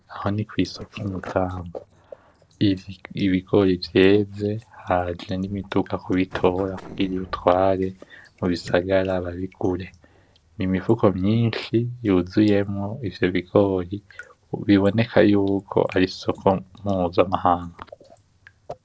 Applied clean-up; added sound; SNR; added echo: neural separator model SepFormer DNS4.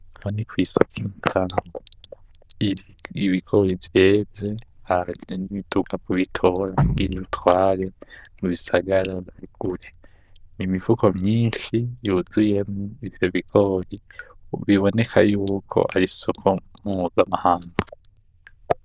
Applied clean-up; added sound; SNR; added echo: neural diffusion model UNIVERSE++.